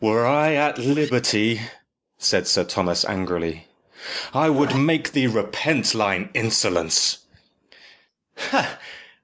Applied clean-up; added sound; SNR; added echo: neural mask model Resemble Enhance denoiser.